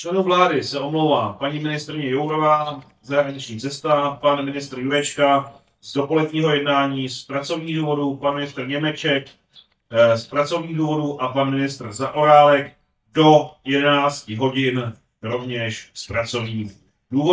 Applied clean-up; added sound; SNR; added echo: neural mask model DeepFilterNet 3.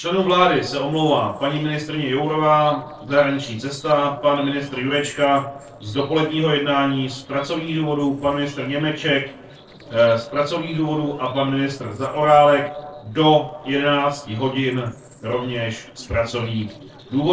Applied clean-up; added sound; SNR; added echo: neural separator model SepFormer DNS4.